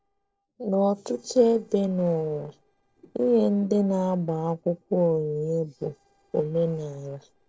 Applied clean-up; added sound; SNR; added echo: neural separator model SepFormer DNS4.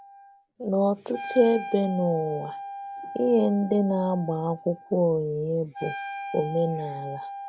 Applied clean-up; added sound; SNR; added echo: none; Wind instrument, woodwind instrument; 12 dB; none.